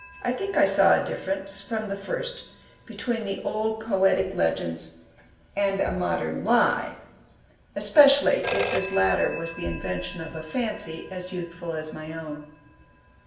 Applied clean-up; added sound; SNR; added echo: none; Telephone; 8 dB; reverberation time 0.9 s.